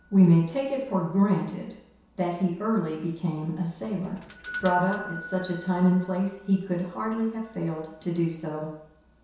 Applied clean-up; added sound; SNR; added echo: none; Doorbell; 8 dB; reverberation time 0.7 s.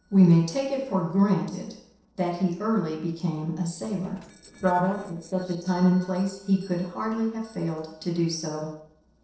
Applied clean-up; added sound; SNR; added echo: neural separator model SepFormer DNS4.